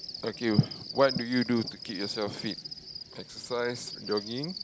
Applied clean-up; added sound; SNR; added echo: none; Cricket; 10 dB; none.